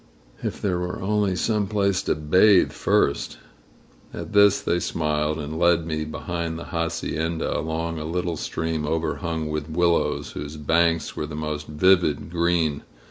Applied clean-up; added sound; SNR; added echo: none; none; none; none.